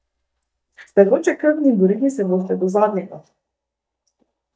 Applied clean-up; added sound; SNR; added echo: neural mask model DeepFilterNet 3.